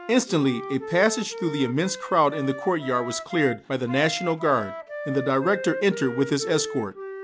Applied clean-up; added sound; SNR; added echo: none; Wind instrument, woodwind instrument; 10 dB; none.